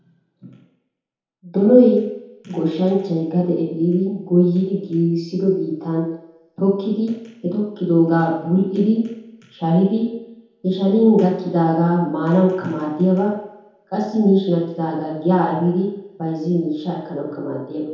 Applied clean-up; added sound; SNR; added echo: none; none; none; reverberation time 0.8 s.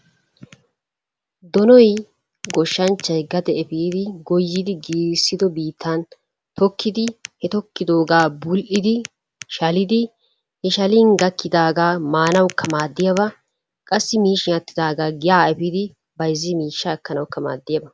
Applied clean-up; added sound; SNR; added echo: none; none; none; none.